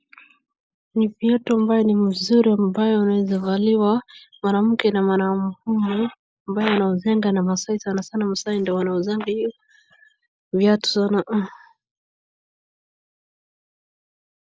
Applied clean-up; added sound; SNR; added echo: neural mask model Resemble Enhance denoiser.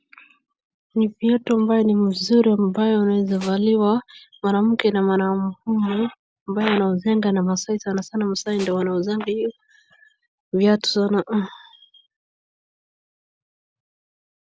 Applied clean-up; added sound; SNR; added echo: none; Tools; 19 dB; none.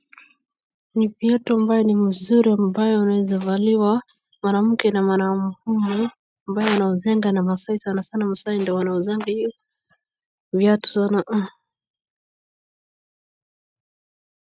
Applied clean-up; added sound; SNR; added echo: neural mask model RNNoise.